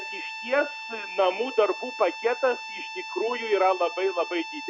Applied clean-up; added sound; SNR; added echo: none; Harmonica; 10 dB; none.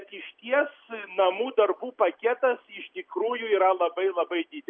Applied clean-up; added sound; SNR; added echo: none; none; none; none.